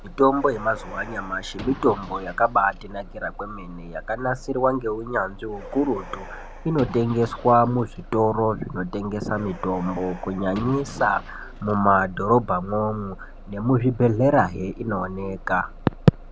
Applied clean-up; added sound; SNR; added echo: none; Bus + Car; 15 dB; none.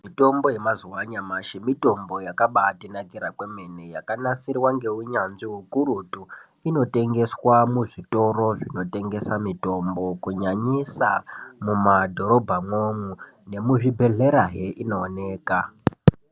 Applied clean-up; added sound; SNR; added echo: none; none; none; none.